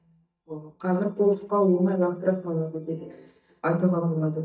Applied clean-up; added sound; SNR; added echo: neural mask model DeepFilterNet 3.